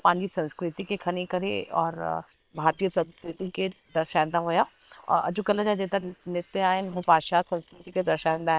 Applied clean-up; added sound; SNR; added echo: neural separator model SepFormer WHAM!.